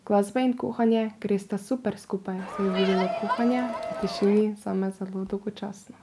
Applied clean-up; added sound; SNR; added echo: none; Crowd; 5 dB; none.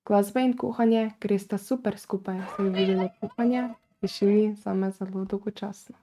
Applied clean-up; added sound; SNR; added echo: neural mask model RNNoise.